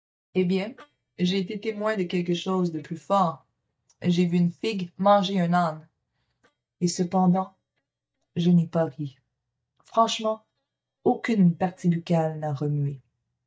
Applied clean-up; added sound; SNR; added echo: neural mask model DeepFilterNet 3.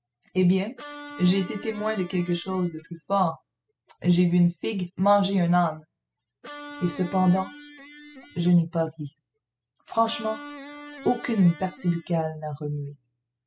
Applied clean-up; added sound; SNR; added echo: classical method spectral subtraction.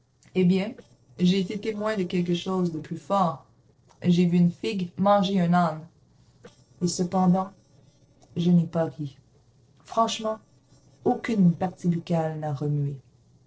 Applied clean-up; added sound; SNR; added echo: neural separator model SepFormer DNS4.